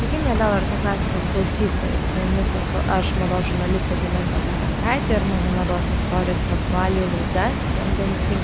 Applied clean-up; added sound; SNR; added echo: none; Water; -2 dB; none.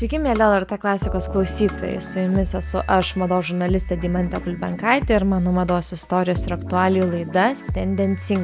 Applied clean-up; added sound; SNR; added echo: none; none; none; none.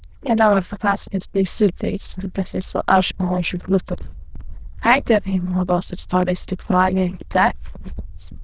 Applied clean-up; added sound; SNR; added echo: neural diffusion model UNIVERSE++.